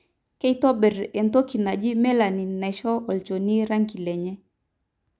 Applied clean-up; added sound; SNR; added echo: none; none; none; none.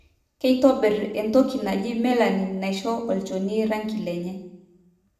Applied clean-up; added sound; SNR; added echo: none; none; none; reverberation time 0.7 s.